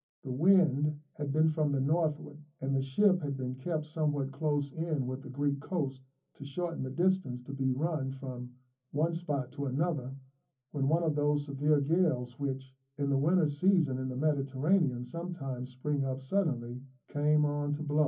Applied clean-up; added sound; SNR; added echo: none; none; none; reverberation time 0.3 s.